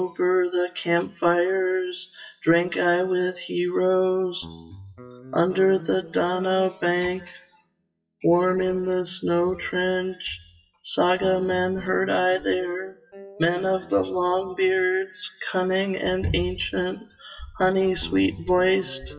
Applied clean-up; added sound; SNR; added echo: classical method WPE with log-MMSE.